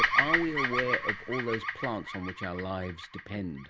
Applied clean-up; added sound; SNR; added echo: none; Bird vocalization, bird call, bird song; -3 dB; none.